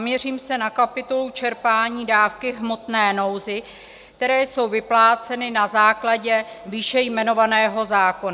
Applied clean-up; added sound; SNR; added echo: none; none; none; none.